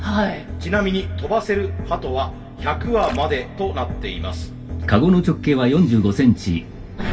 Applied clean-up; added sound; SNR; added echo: none; Gurgling; 17 dB; reverberation time 0.2 s.